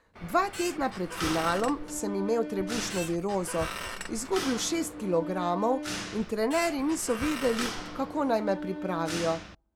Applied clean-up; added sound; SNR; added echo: none; Squeak + Mechanisms; 7 dB; none.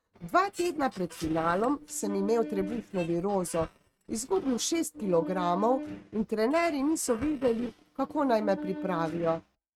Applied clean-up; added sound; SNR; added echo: neural mask model RNNoise.